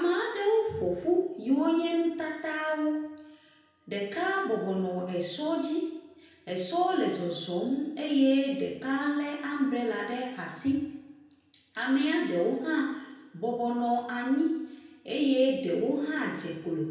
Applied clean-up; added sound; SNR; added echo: none; none; none; reverberation time 0.9 s.